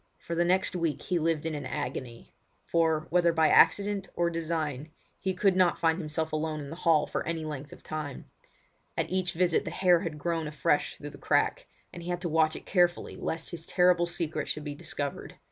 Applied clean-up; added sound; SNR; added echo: none; none; none; none.